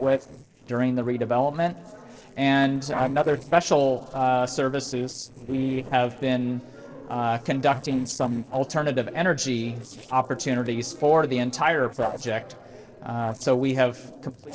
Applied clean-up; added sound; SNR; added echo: neural separator model SepFormer DNS4.